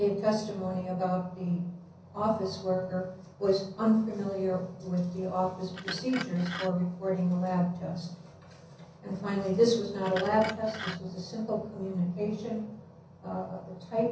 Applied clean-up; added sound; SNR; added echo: none; Glass; 13 dB; reverberation time 0.6 s.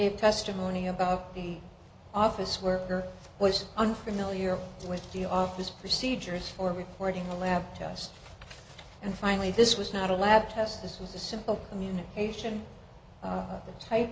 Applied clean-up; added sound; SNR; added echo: none; none; none; none.